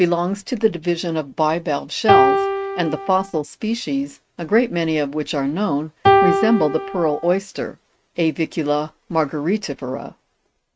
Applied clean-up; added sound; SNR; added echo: neural mask model RNNoise.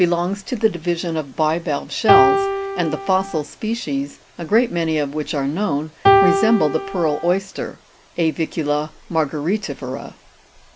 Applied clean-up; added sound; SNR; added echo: none; Piano; -3 dB; none.